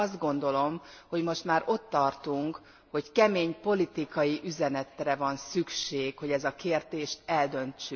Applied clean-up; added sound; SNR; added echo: none; none; none; none.